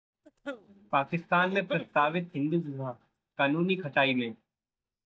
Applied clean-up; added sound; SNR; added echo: neural mask model DeepFilterNet 3.